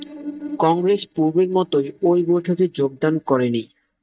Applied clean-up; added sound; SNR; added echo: neural mask model DeepFilterNet 3.